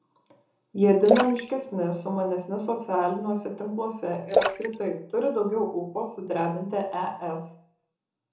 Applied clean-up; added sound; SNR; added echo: none; Splash, splatter; 3 dB; reverberation time 0.6 s.